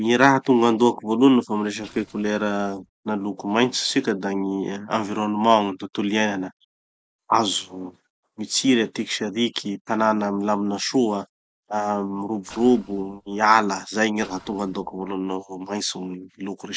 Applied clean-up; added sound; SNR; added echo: neural separator model SepFormer DNS4.